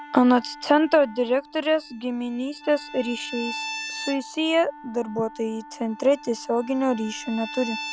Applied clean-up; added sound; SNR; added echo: none; Bowed string instrument + Wind instrument, woodwind instrument; 14 dB; none.